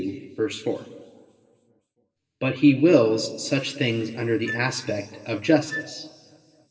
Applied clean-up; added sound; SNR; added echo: none; Wind instrument, woodwind instrument; 13 dB; reverberation time 2.7 s.